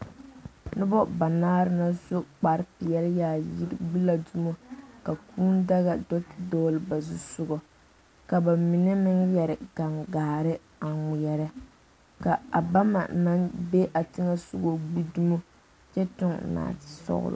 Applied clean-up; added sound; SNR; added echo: none; none; none; none.